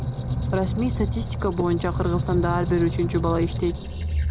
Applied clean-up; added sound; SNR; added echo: none; Squeak; 1 dB; none.